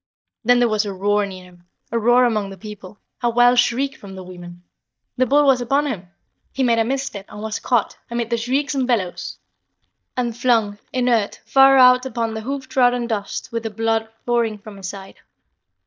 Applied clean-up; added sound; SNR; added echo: neural mask model DeepFilterNet 3.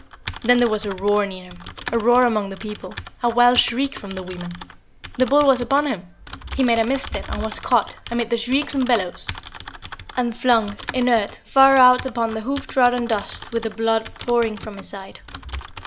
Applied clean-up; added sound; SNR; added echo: none; Typing; 14 dB; none.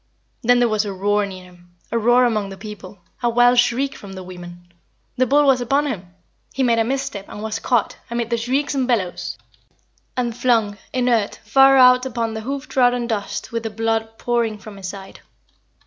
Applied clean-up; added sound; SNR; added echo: none; none; none; none.